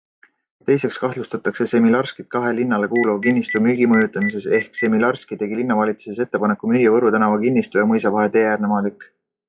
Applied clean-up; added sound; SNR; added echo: classical method log-MMSE.